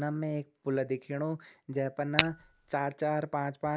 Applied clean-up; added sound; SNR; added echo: none; Tap / Glass; 0 dB; none.